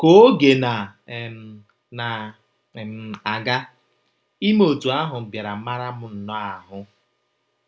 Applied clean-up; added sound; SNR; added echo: none; none; none; none.